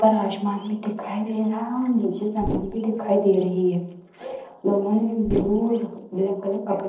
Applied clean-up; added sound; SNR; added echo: neural separator model SepFormer DNS4.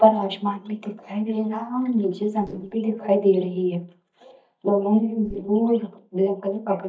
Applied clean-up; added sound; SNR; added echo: neural mask model DeepFilterNet 3.